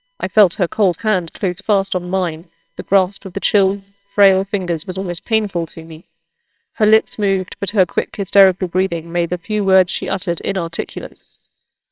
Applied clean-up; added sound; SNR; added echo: neural separator model SepFormer WHAMR!.